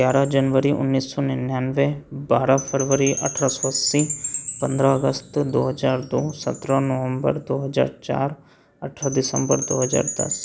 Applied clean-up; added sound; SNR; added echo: none; Wind chime / Percussion; 11 dB; none.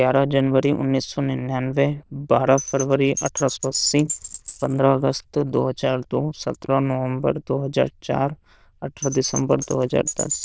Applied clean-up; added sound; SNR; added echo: neural diffusion model UNIVERSE++.